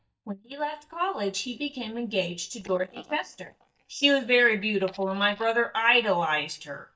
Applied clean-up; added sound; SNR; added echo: neural mask model DeepFilterNet 3.